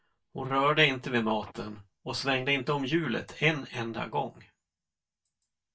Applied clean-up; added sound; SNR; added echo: neural mask model DeepFilterNet 3.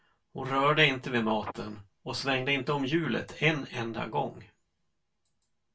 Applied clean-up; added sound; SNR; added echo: none; Telephone; 19 dB; reverberation time 0.2 s.